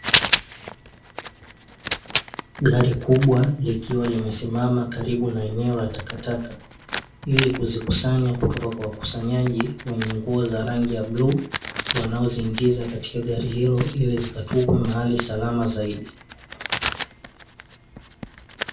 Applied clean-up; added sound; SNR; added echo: none; Writing; 8 dB; reverberation time 0.3 s.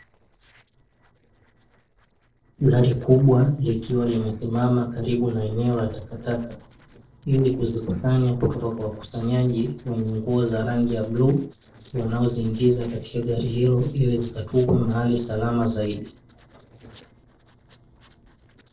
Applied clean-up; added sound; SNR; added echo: neural separator model SepFormer DNS4.